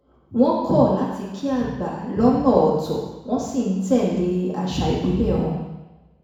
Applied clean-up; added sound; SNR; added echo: none; none; none; reverberation time 1.1 s.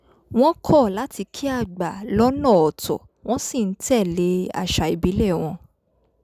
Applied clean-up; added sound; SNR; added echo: none; none; none; none.